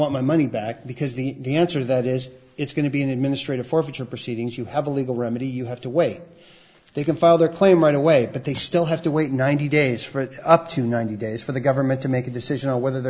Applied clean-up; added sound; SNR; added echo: none; none; none; none.